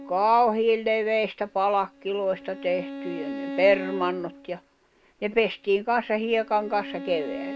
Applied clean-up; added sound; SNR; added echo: none; Bowed string instrument; 13 dB; none.